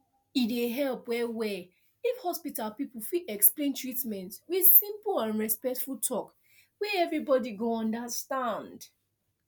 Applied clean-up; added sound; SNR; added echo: none; none; none; none.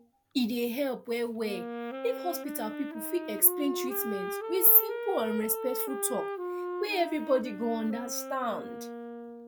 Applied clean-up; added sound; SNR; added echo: none; Wind instrument, woodwind instrument; 7 dB; none.